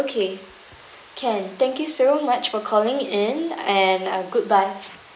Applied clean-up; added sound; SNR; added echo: none; none; none; none.